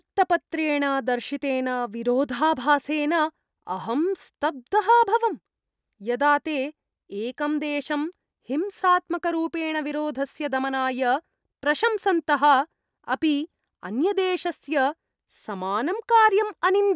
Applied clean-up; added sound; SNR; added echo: none; none; none; none.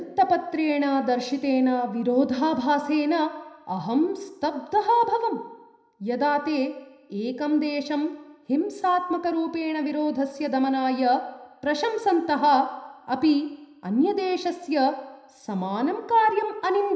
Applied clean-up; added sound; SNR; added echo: none; none; none; reverberation time 0.8 s.